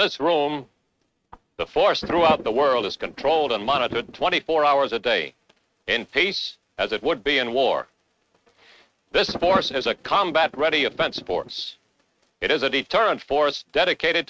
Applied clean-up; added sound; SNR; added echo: neural mask model RNNoise.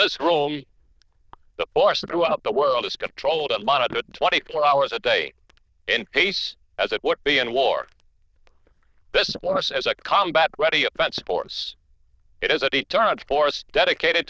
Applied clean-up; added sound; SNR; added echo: neural diffusion model UNIVERSE++.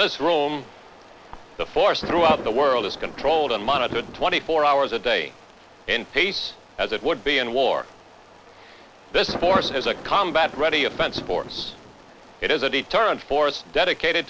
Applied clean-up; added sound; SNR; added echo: none; Thunder; 14 dB; none.